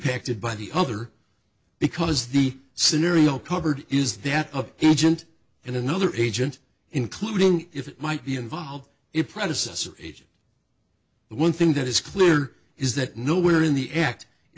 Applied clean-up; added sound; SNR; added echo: none; none; none; none.